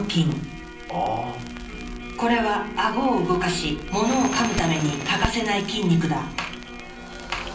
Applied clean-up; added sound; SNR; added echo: none; Crackle; 12 dB; reverberation time 0.6 s.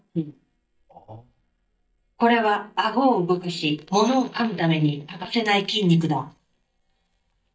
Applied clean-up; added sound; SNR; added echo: neural mask model DeepFilterNet 3.